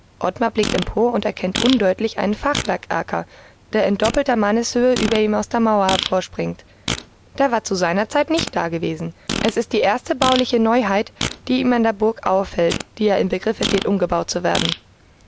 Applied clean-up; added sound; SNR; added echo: none; Fart; 10 dB; none.